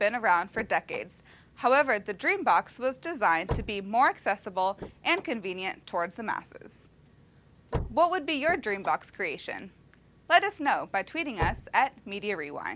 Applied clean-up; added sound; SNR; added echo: none; Slam / Car; 13 dB; none.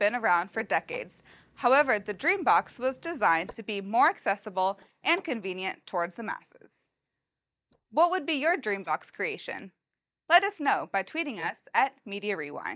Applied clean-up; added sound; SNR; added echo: neural mask model DeepFilterNet 3.